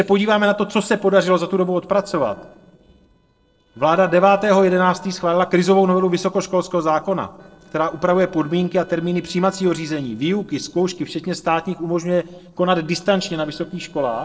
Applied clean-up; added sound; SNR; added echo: neural separator model SepFormer DNS4.